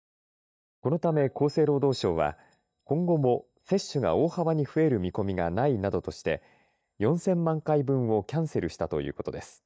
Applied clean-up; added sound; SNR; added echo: neural mask model DeepFilterNet 3.